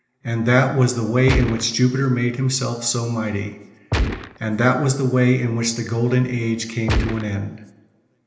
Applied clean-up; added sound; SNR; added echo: none; Gunshot, gunfire; 2 dB; reverberation time 1.0 s.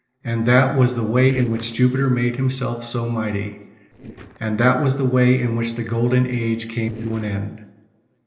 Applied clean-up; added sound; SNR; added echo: neural separator model SepFormer DNS4.